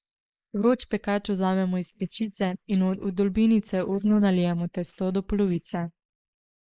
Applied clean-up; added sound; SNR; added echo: neural mask model Resemble Enhance denoiser.